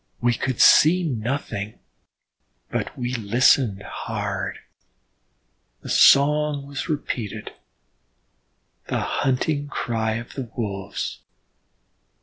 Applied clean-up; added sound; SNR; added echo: none; none; none; none.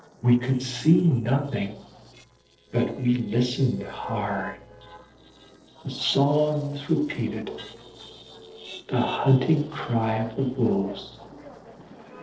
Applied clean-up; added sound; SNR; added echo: neural separator model SepFormer DNS4.